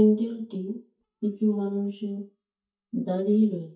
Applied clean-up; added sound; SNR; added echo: neural mask model DeepFilterNet 3.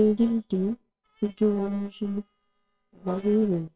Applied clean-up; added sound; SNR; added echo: neural separator model SepFormer WHAMR!.